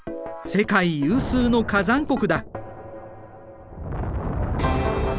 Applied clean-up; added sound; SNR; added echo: none; Thunder; 13 dB; none.